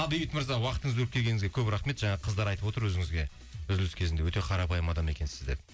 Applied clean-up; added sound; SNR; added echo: none; none; none; none.